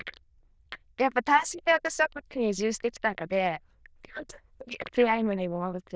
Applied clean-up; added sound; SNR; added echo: neural diffusion model UNIVERSE++.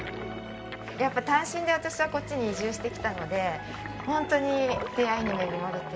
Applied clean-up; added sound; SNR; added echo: none; Toilet flush; 11 dB; none.